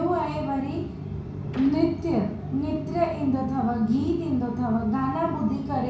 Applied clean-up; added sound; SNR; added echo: none; Sliding door; 19 dB; reverberation time 0.6 s.